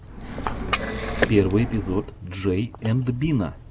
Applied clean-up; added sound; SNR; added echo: none; Liquid; 3 dB; none.